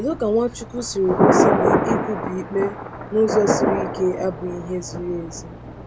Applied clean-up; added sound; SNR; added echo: none; Thunder; -1 dB; none.